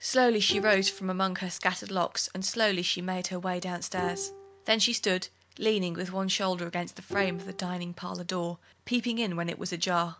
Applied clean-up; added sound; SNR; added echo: none; Bowed string instrument; 14 dB; none.